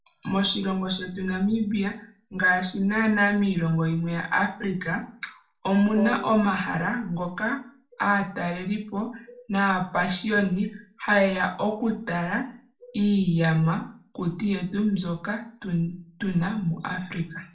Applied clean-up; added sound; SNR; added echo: none; Wind instrument, woodwind instrument; 8 dB; reverberation time 0.4 s.